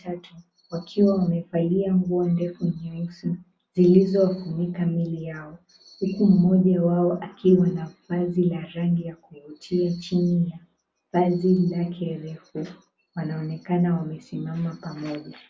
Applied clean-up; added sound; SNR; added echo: none; none; none; none.